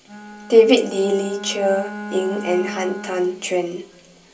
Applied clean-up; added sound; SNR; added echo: none; Bowed string instrument; 13 dB; reverberation time 0.3 s.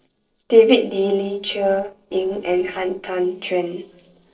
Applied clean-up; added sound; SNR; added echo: neural separator model SepFormer DNS4.